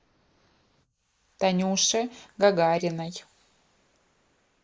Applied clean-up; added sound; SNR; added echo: neural mask model Resemble Enhance denoiser.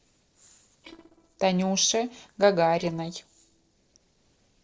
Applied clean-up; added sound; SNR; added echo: neural separator model SepFormer DNS4.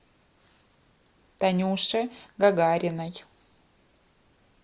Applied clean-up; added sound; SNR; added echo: none; none; none; none.